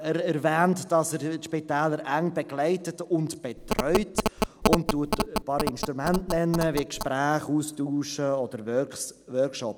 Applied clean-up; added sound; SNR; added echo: none; Telephone; 2 dB; none.